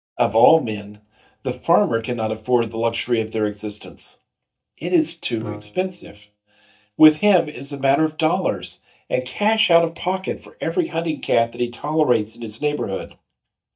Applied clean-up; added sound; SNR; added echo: neural mask model DeepFilterNet 3.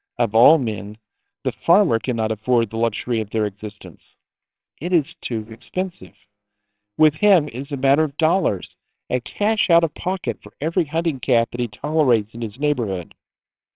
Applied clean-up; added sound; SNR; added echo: neural separator model SepFormer WHAMR!.